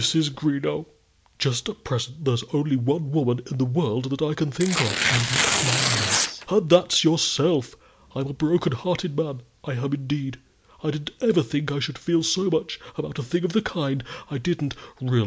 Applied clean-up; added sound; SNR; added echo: none; Tearing; -1 dB; none.